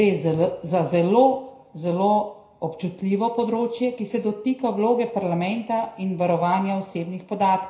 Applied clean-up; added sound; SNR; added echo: none; none; none; reverberation time 0.5 s.